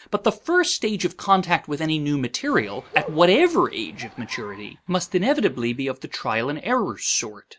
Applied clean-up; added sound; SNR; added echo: neural mask model DeepFilterNet 3.